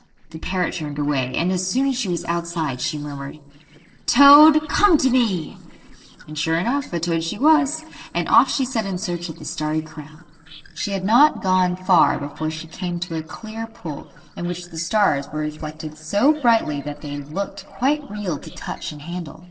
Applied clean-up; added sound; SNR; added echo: neural separator model SepFormer DNS4.